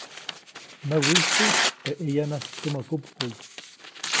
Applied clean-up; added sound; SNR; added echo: none; Tearing; -2 dB; none.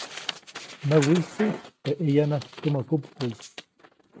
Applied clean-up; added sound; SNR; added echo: neural mask model RNNoise.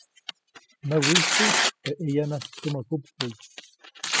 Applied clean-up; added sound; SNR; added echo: classical method spectral subtraction.